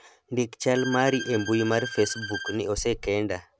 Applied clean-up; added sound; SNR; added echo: none; Bowed string instrument + Run; 10 dB; none.